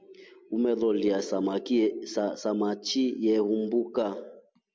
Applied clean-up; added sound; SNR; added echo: none; none; none; none.